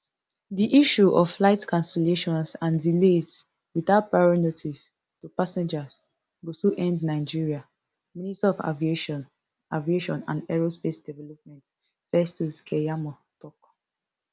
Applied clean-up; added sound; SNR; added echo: none; none; none; none.